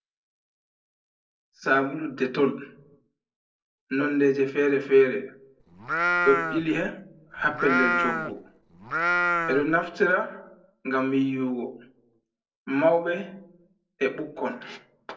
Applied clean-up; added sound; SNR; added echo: neural separator model SepFormer DNS4.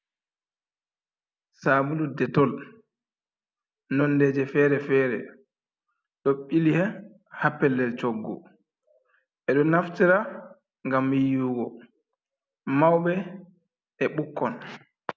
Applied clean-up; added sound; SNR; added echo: none; none; none; none.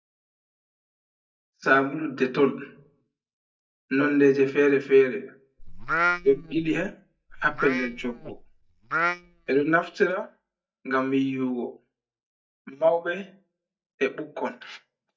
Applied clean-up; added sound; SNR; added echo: neural mask model DeepFilterNet 3.